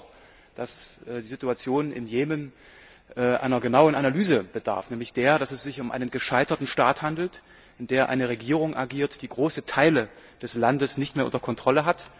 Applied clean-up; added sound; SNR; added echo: none; none; none; none.